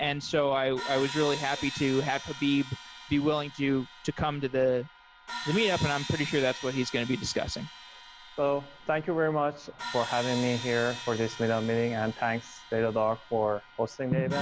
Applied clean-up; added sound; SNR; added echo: none; Crash cymbal; 13 dB; none.